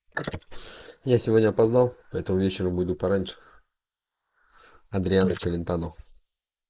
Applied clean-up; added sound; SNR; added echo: neural mask model Resemble Enhance denoiser.